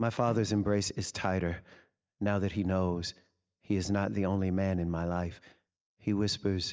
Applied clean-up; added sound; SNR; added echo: neural mask model DeepFilterNet 3.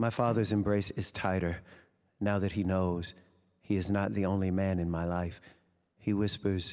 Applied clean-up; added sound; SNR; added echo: none; Bowed string instrument; 16 dB; none.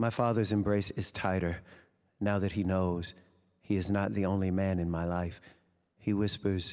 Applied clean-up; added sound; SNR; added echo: none; none; none; none.